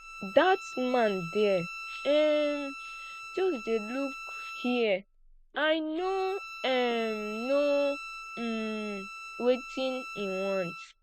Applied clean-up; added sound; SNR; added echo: none; Bowed string instrument; 12 dB; none.